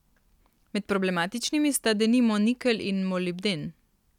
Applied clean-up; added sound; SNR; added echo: none; none; none; none.